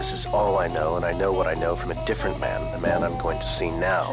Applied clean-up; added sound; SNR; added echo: none; Mechanical fan; 13 dB; none.